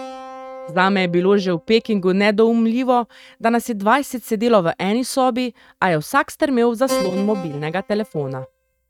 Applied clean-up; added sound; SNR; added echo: neural mask model RNNoise.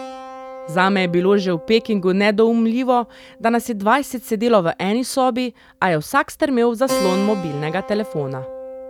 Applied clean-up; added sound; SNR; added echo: none; Keyboard (musical); 13 dB; none.